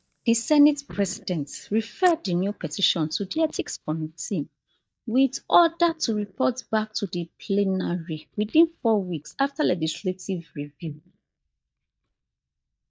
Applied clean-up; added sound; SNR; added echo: neural mask model DeepFilterNet 3.